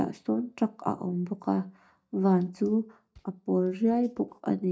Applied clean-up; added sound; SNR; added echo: neural mask model DeepFilterNet 3.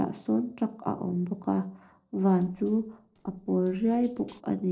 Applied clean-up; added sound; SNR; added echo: neural separator model SepFormer DNS4.